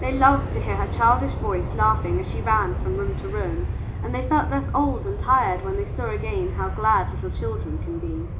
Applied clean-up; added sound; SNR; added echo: none; Aircraft; 2 dB; reverberation time 0.4 s.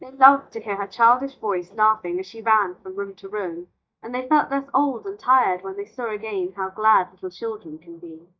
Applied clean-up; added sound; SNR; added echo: neural mask model DeepFilterNet 3.